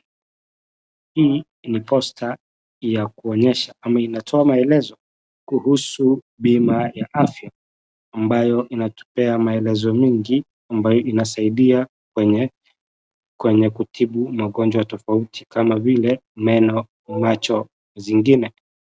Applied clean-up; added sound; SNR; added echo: none; none; none; none.